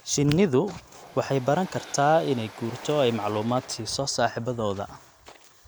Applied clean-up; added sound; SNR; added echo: none; Train; 20 dB; none.